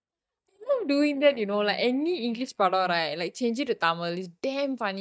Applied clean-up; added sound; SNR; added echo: neural mask model DeepFilterNet 3.